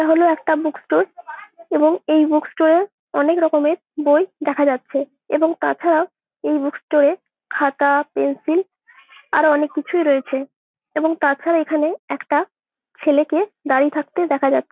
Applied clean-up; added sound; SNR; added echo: none; none; none; none.